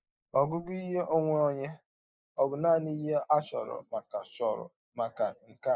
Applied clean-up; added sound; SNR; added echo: neural mask model Resemble Enhance denoiser.